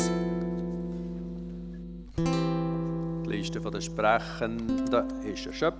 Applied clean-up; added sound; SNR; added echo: none; Guitar; -2 dB; none.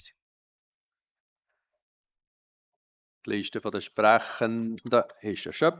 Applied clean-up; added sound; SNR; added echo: neural mask model Resemble Enhance denoiser.